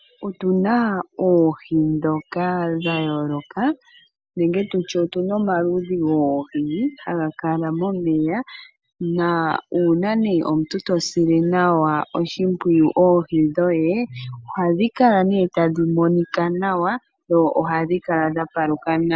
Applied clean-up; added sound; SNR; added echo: none; none; none; none.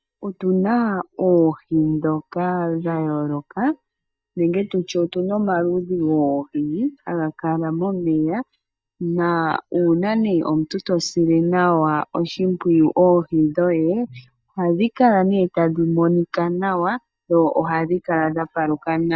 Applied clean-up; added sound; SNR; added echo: neural mask model DeepFilterNet 3.